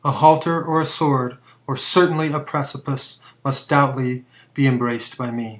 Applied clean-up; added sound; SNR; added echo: none; none; none; none.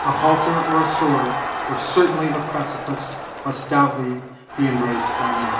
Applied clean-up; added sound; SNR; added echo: none; Crowd; 4 dB; reverberation time 0.9 s.